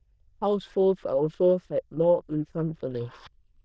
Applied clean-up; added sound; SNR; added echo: neural diffusion model UNIVERSE++.